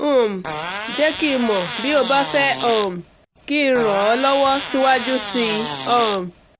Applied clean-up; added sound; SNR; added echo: none; Fart; 9 dB; none.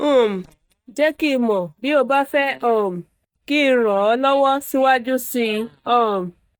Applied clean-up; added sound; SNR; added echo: neural mask model DeepFilterNet 3.